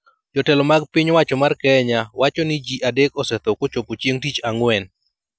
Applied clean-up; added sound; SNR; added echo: none; none; none; none.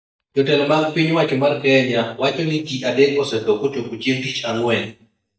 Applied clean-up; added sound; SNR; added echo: neural mask model DeepFilterNet 3.